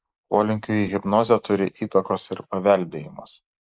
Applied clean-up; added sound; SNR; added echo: neural mask model Resemble Enhance denoiser.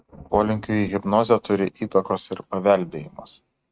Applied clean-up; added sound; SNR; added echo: neural mask model RNNoise.